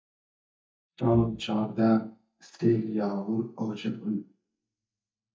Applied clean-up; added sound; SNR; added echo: neural mask model DeepFilterNet 3.